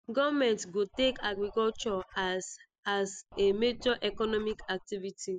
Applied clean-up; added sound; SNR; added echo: classical method spectral subtraction.